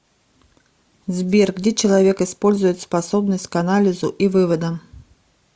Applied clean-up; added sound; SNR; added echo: none; none; none; none.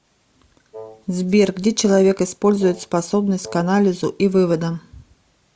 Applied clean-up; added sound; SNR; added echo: none; Wind instrument, woodwind instrument; 20 dB; none.